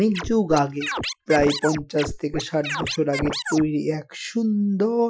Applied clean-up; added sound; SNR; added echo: classical method Wiener filter.